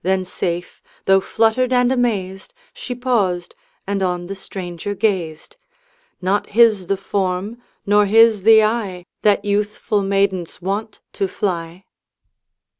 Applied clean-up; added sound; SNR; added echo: none; none; none; none.